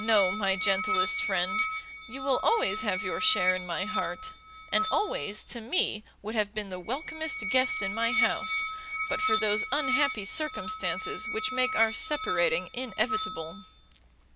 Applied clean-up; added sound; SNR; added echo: none; Musical instrument; 2 dB; none.